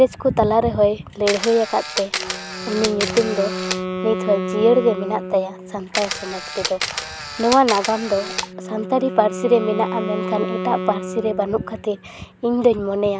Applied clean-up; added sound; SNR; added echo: none; Wind instrument, woodwind instrument + Camera; 7 dB; none.